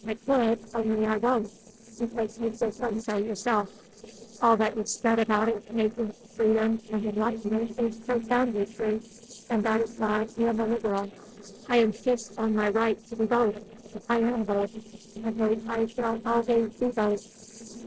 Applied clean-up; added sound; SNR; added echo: neural separator model SepFormer DNS4.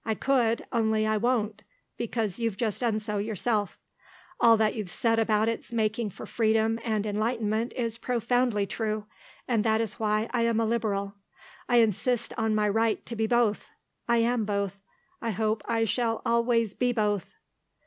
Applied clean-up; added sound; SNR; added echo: none; none; none; none.